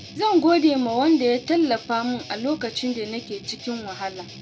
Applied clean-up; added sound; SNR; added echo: none; Guitar; 18 dB; none.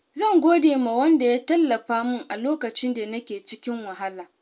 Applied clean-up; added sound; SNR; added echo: none; none; none; none.